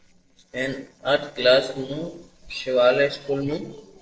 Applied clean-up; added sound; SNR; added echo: neural separator model SepFormer DNS4.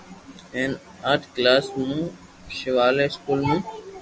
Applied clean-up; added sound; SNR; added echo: none; none; none; none.